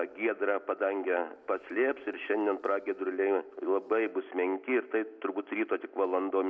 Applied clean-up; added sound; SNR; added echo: none; none; none; none.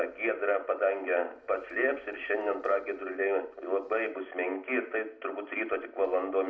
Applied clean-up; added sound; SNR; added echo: none; none; none; reverberation time 0.3 s.